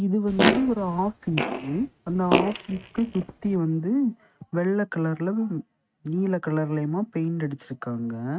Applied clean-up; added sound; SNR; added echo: neural mask model RNNoise.